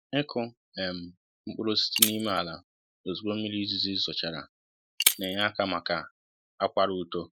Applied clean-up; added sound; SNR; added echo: neural mask model Resemble Enhance denoiser.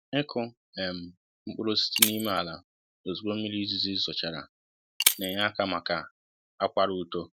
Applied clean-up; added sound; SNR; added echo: none; Shatter; 1 dB; none.